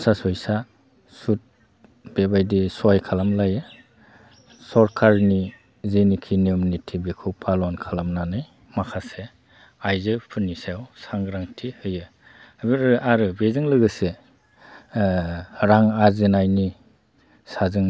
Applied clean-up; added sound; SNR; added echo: none; none; none; none.